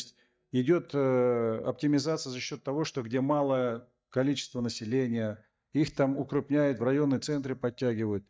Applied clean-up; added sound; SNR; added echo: neural mask model DeepFilterNet 3.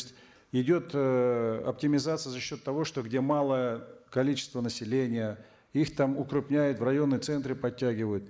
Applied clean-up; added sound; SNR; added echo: neural mask model Resemble Enhance denoiser.